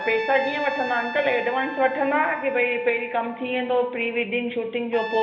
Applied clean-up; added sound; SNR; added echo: none; Trumpet; 11 dB; reverberation time 1.1 s.